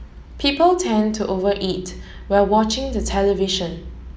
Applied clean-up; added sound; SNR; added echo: none; none; none; none.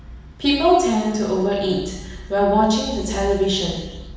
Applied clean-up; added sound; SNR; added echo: none; none; none; reverberation time 1.0 s.